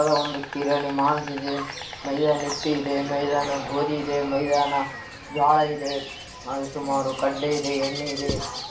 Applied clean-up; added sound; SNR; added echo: none; Insect; 12 dB; reverberation time 0.4 s.